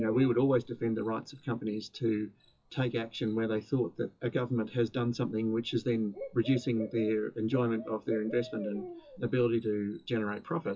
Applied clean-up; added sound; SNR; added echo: classical method WPE with log-MMSE.